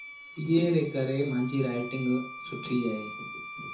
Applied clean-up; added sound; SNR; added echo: none; Bowed string instrument; 13 dB; reverberation time 0.6 s.